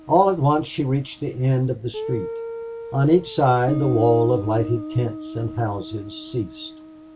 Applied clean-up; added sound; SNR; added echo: none; Guitar; 11 dB; none.